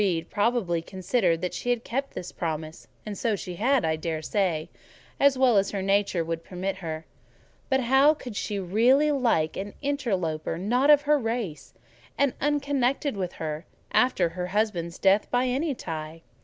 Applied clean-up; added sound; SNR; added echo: none; none; none; none.